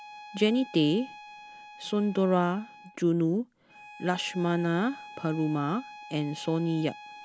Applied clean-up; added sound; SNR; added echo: none; Bowed string instrument; 18 dB; none.